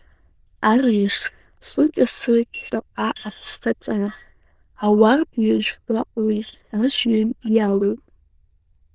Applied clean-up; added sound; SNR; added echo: neural diffusion model UNIVERSE++.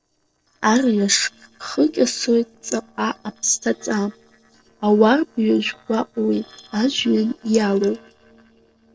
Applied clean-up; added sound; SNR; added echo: neural separator model SepFormer DNS4.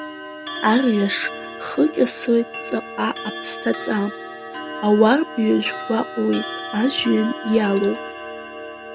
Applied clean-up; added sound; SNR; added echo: none; Clock; 11 dB; none.